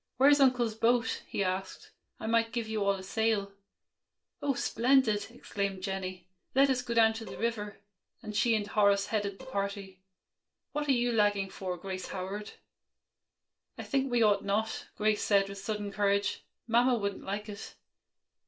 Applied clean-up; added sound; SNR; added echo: neural separator model SepFormer DNS4.